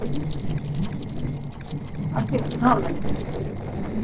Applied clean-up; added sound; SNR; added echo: neural separator model SepFormer DNS4.